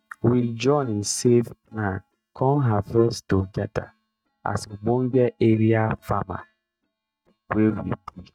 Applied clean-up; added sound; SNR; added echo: neural mask model DeepFilterNet 3.